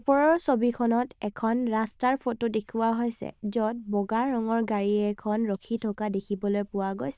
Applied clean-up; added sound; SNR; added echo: neural diffusion model UNIVERSE++.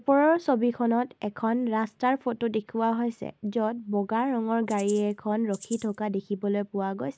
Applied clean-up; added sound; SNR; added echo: none; Rattle (instrument); 19 dB; none.